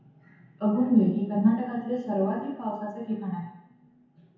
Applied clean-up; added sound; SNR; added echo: none; none; none; reverberation time 1.0 s.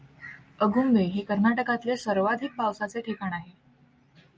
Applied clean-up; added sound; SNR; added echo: none; none; none; none.